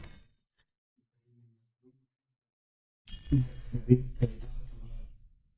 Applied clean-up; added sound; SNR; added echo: neural mask model DeepFilterNet 3.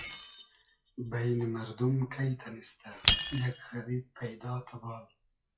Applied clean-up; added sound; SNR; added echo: classical method WPE with log-MMSE.